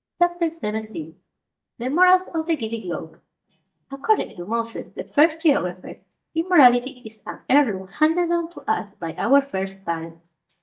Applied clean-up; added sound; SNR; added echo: neural mask model DeepFilterNet 3.